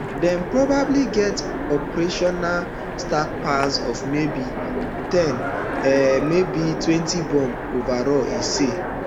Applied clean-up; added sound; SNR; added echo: none; Train; 5 dB; none.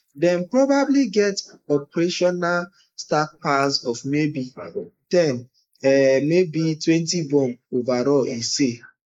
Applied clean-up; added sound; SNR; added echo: neural mask model Resemble Enhance denoiser.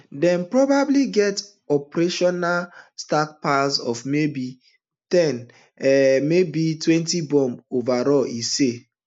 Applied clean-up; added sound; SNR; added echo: none; none; none; none.